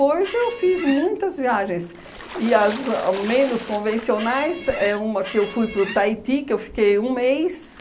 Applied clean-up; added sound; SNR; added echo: none; Water / Splash, splatter + Squeak; 14 dB; none.